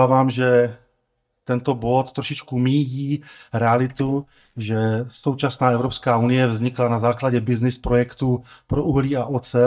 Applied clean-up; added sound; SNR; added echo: neural mask model DeepFilterNet 3.